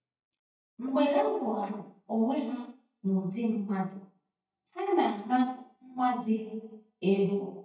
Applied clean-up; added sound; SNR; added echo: neural mask model DeepFilterNet 3.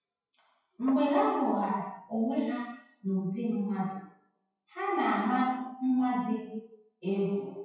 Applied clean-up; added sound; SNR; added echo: classical method WPE with log-MMSE.